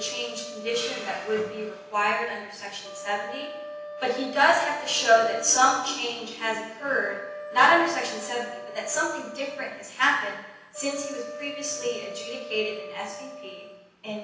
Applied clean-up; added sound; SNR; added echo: none; Wind instrument, woodwind instrument; 13 dB; reverberation time 0.9 s.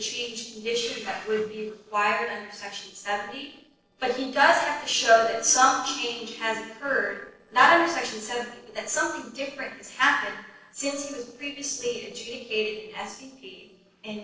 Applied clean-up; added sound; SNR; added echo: neural separator model SepFormer DNS4.